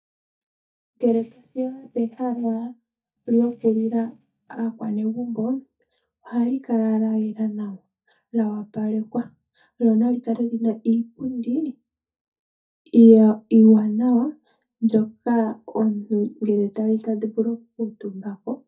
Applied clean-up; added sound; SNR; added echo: neural mask model DeepFilterNet 3.